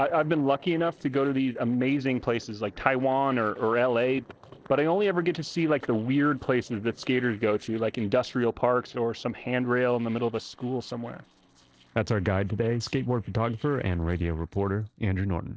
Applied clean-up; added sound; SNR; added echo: neural separator model SepFormer DNS4.